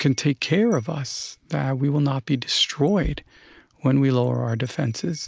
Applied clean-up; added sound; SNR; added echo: none; Wind chime; 19 dB; none.